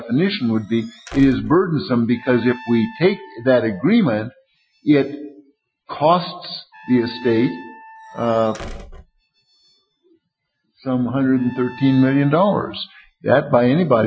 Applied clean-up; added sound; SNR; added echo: classical method Wiener filter.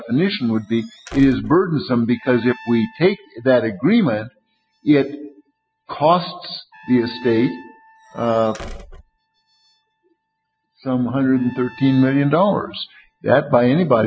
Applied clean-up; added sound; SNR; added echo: classical method spectral subtraction.